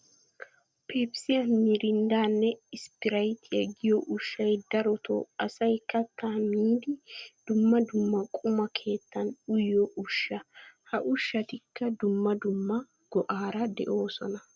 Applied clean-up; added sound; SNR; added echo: none; none; none; none.